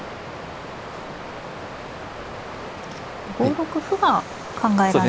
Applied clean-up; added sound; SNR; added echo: none; Water; 9 dB; none.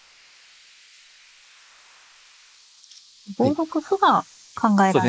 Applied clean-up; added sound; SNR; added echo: neural mask model Resemble Enhance denoiser.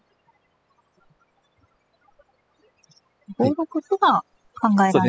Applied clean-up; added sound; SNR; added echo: classical method spectral subtraction.